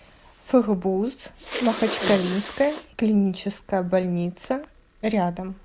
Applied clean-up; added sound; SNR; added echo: none; Respiratory sounds; 10 dB; none.